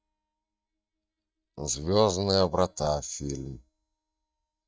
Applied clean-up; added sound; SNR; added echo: neural mask model DeepFilterNet 3.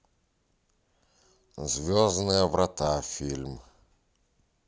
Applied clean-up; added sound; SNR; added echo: none; none; none; none.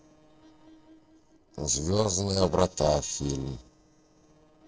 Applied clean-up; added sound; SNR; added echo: neural separator model SepFormer DNS4.